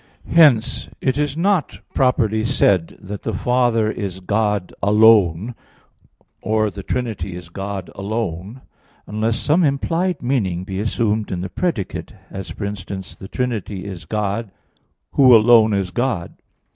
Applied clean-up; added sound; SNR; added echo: none; none; none; none.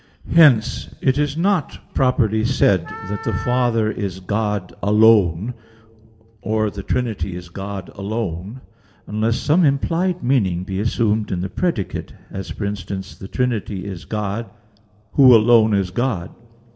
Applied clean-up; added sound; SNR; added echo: none; Wind instrument, woodwind instrument; 14 dB; reverberation time 0.7 s.